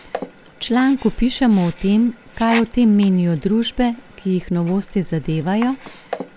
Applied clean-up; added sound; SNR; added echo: none; Sink (filling or washing); 16 dB; none.